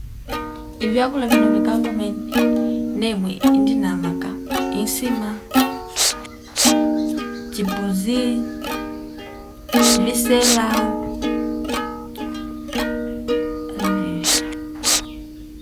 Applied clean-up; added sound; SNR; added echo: none; Plucked string instrument + Respiratory sounds; -5 dB; none.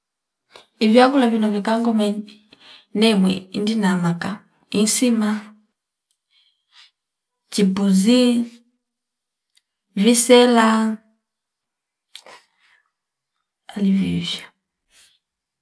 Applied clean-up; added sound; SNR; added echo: none; none; none; none.